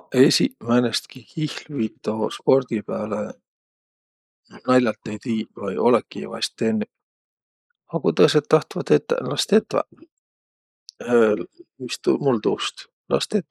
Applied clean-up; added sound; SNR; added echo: neural mask model Resemble Enhance denoiser.